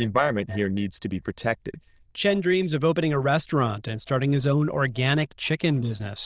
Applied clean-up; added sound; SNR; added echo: neural diffusion model UNIVERSE++.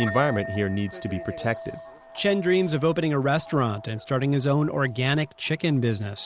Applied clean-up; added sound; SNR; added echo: none; Chink, clink; 15 dB; none.